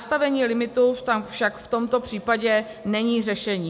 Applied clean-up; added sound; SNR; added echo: none; none; none; none.